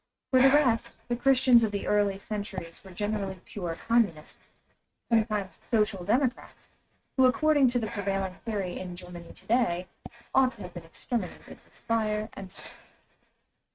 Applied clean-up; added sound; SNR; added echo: neural mask model RNNoise.